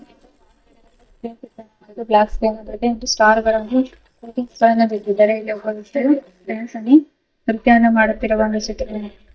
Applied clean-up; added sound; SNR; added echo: neural mask model DeepFilterNet 3.